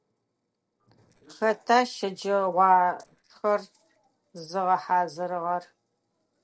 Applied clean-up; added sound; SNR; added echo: neural separator model SepFormer DNS4.